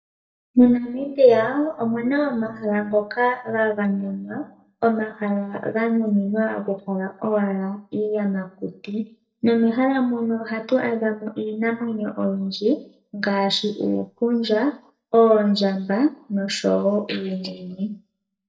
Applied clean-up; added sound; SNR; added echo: neural mask model DeepFilterNet 3.